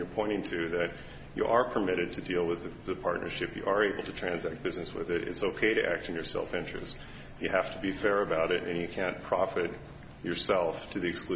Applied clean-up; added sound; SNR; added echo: none; none; none; none.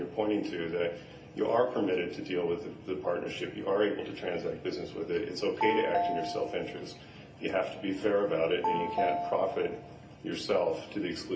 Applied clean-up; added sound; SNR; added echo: none; Telephone; 4 dB; reverberation time 0.3 s.